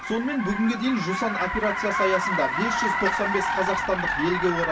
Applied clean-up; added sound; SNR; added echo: none; Car; 1 dB; reverberation time 0.2 s.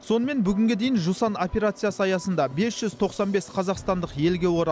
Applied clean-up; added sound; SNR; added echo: none; none; none; none.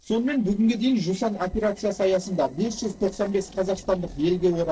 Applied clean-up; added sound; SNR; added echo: neural separator model SepFormer DNS4.